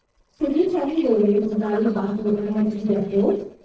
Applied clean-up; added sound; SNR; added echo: neural separator model SepFormer DNS4.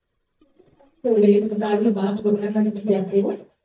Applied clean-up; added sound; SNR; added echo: neural mask model DeepFilterNet 3.